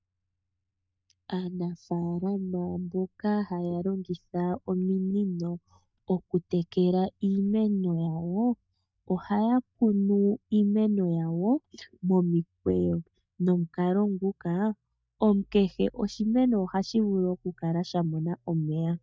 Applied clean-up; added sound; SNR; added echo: neural mask model DeepFilterNet 3.